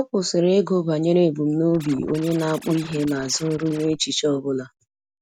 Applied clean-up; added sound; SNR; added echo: none; Scratching (performance technique); 19 dB; none.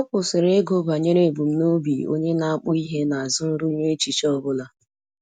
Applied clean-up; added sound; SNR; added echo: none; none; none; none.